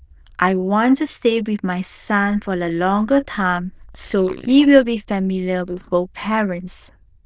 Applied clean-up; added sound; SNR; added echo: neural diffusion model UNIVERSE++.